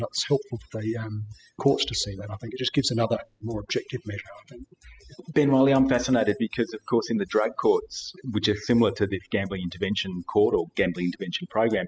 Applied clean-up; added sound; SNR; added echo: classical method spectral subtraction.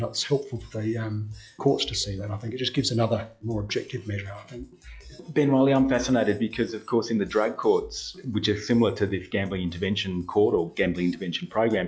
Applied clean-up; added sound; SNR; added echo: classical method log-MMSE.